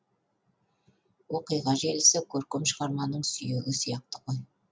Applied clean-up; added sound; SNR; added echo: none; none; none; none.